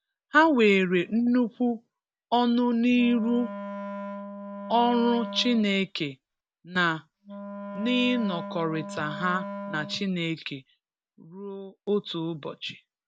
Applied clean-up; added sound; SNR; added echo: none; Wind instrument, woodwind instrument; 11 dB; none.